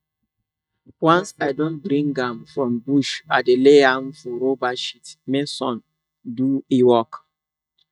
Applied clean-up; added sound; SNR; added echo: neural mask model DeepFilterNet 3.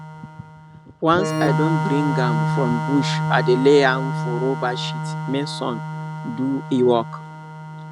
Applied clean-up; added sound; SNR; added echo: none; Organ; 3 dB; none.